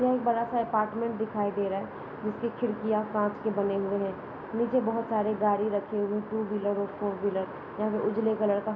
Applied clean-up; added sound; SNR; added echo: none; none; none; none.